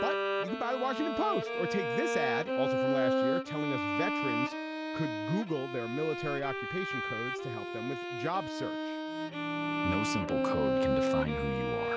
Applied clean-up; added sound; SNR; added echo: none; Bowed string instrument; -3 dB; none.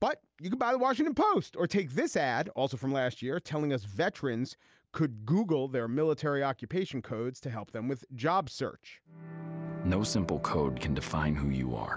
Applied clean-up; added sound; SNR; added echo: none; none; none; none.